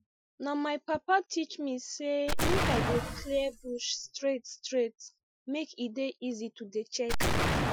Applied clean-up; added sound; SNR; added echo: classical method Wiener filter.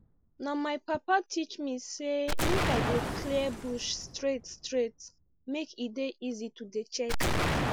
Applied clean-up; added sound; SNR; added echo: none; Explosion; 1 dB; none.